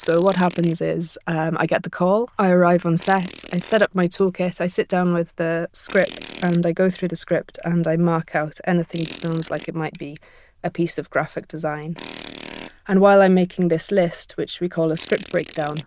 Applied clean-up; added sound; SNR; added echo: neural diffusion model UNIVERSE++.